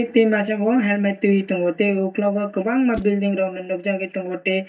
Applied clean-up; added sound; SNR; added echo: neural mask model DeepFilterNet 3.